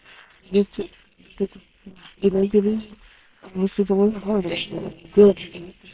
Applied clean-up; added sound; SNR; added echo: neural separator model SepFormer WHAM!.